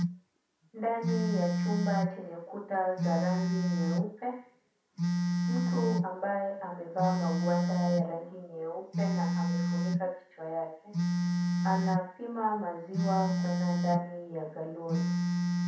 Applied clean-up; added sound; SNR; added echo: none; Telephone; -4 dB; reverberation time 0.7 s.